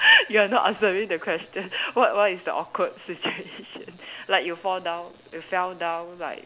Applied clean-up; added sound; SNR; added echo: none; none; none; none.